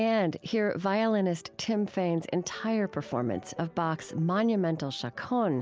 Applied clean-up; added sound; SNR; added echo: none; none; none; none.